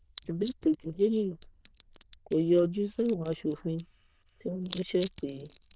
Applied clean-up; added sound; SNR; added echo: neural diffusion model UNIVERSE++.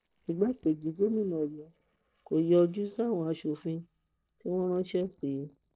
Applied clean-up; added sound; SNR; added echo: neural separator model SepFormer DNS4.